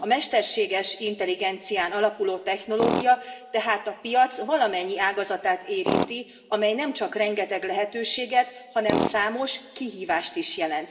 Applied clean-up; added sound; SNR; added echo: none; Tools; 9 dB; reverberation time 1.3 s.